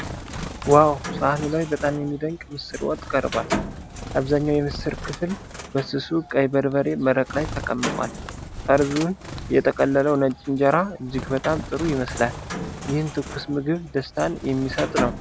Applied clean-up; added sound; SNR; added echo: none; Bird; 10 dB; none.